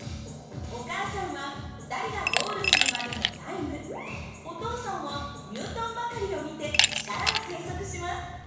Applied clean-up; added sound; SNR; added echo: none; Glass; -1 dB; reverberation time 1.1 s.